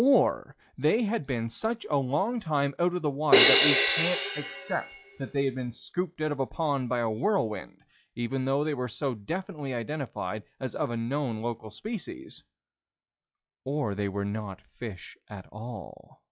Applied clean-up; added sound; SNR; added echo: classical method log-MMSE.